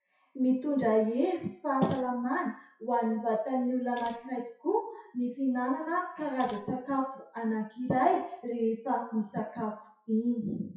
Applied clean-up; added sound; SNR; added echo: classical method WPE with log-MMSE.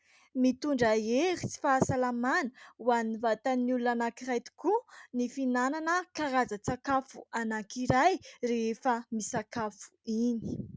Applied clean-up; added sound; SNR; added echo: none; none; none; none.